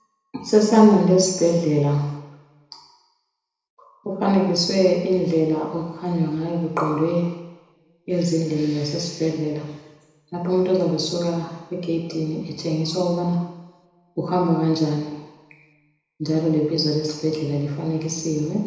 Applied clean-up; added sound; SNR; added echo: none; none; none; reverberation time 1.0 s.